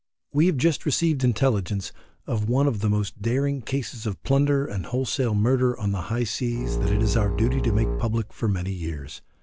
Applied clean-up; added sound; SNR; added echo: none; Bowed string instrument; 1 dB; none.